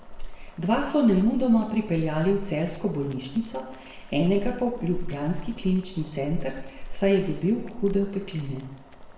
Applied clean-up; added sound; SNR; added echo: none; Boiling; 9 dB; reverberation time 0.8 s.